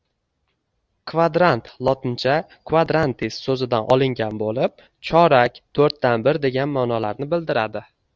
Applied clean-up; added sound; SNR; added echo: none; none; none; none.